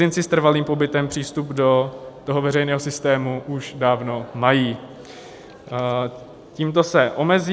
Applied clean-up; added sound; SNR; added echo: none; none; none; none.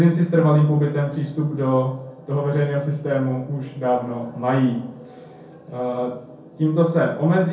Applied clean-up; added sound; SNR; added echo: none; none; none; reverberation time 0.5 s.